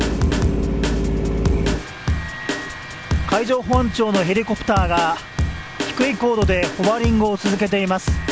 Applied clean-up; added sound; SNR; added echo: none; Drum kit; 4 dB; none.